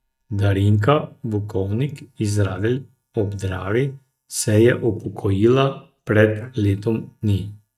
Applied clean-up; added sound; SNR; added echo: neural mask model DeepFilterNet 3.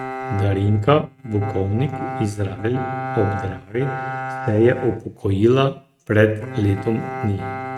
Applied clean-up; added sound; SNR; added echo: neural mask model RNNoise.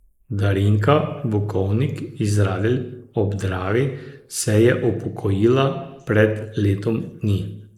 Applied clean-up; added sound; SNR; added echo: neural mask model Resemble Enhance denoiser.